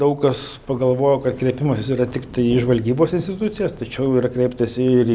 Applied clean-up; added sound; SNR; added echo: none; none; none; none.